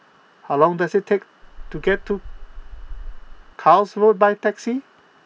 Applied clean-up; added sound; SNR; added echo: none; Meow; 12 dB; none.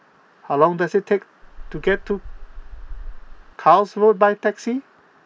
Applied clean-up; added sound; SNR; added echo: neural mask model Resemble Enhance denoiser.